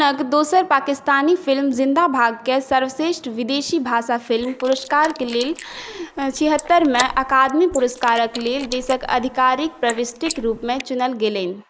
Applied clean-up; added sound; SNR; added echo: neural mask model Resemble Enhance denoiser.